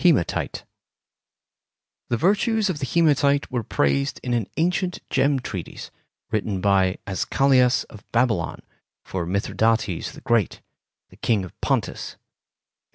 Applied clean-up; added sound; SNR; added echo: none; none; none; none.